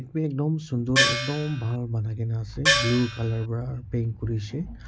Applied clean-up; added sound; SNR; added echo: none; Gong; -2 dB; none.